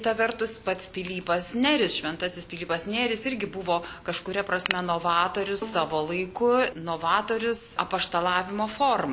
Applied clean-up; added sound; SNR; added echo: none; Bowed string instrument; 17 dB; none.